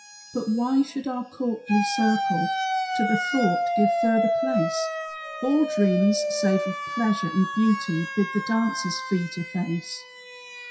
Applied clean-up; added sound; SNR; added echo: classical method WPE with log-MMSE.